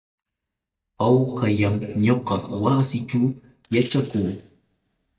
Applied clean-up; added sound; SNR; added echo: neural mask model DeepFilterNet 3.